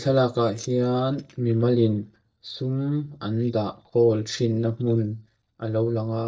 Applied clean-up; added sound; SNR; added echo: neural mask model DeepFilterNet 3.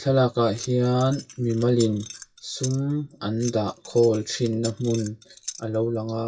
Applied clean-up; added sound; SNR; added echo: classical method WPE with log-MMSE.